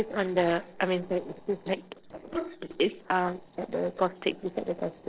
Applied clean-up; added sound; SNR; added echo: neural separator model SepFormer DNS4.